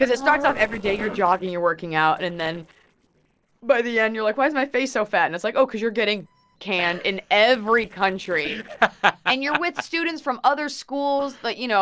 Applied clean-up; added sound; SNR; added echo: neural separator model SepFormer DNS4.